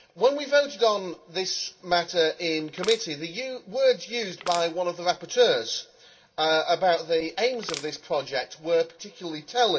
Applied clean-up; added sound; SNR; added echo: none; Crushing; 13 dB; reverberation time 0.2 s.